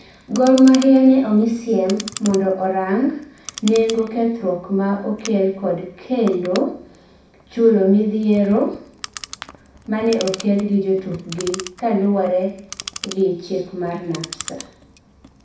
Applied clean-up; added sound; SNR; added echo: none; Clock; 18 dB; reverberation time 0.6 s.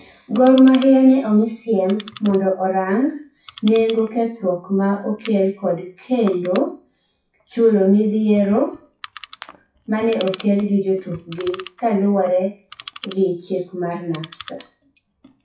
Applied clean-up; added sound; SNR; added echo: classical method WPE with log-MMSE.